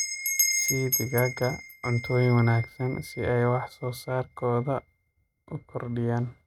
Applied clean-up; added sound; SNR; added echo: neural mask model RNNoise.